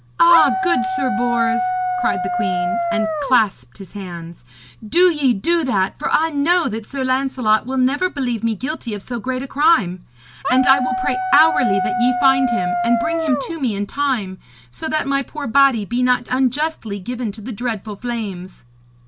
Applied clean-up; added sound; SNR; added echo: none; Dog; 1 dB; none.